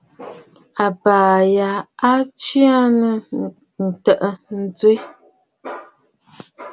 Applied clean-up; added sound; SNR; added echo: none; none; none; none.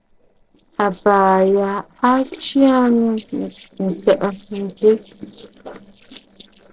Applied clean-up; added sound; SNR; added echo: neural separator model SepFormer DNS4.